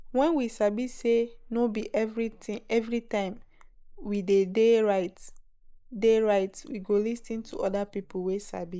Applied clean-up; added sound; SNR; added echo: neural mask model Resemble Enhance denoiser.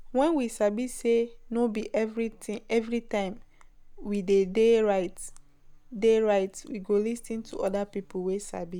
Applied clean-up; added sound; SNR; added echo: none; Buzz; 19 dB; none.